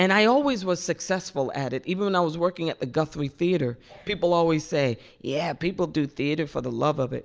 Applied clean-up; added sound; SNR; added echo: none; none; none; none.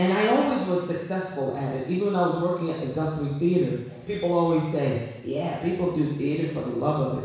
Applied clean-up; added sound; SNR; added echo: none; none; none; reverberation time 1.1 s.